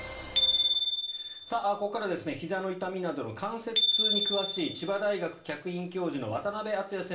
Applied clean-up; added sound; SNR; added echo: none; Bicycle bell; -2 dB; reverberation time 0.3 s.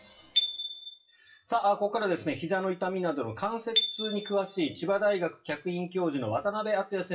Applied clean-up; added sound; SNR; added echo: classical method WPE with log-MMSE.